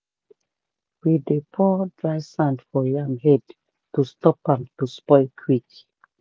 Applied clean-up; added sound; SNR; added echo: none; none; none; none.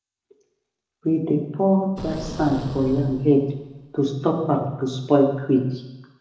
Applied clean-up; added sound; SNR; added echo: none; Boom; 14 dB; reverberation time 0.9 s.